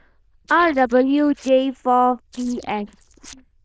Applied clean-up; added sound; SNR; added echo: neural diffusion model UNIVERSE++.